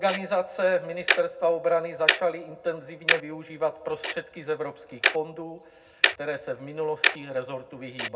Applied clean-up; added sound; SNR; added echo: none; Tick-tock; 1 dB; reverberation time 0.3 s.